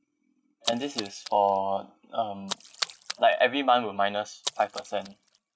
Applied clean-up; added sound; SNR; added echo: neural mask model RNNoise.